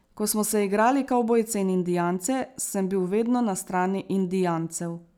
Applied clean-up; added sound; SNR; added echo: none; none; none; none.